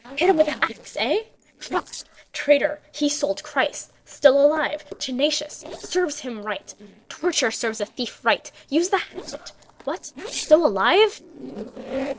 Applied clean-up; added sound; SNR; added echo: neural separator model SepFormer DNS4.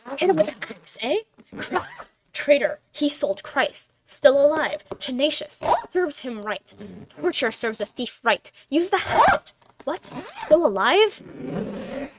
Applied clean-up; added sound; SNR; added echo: neural mask model RNNoise.